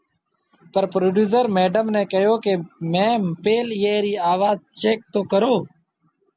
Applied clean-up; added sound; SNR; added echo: none; none; none; none.